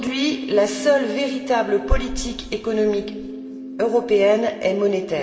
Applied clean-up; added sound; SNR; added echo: none; Keyboard (musical); 12 dB; reverberation time 1.8 s.